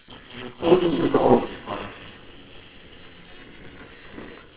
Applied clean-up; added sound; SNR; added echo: neural separator model SepFormer WHAMR!.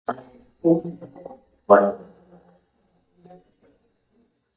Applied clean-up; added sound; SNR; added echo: neural mask model DeepFilterNet 3.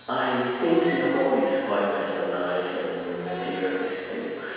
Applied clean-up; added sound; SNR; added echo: none; Livestock, farm animals, working animals; 15 dB; reverberation time 1.9 s.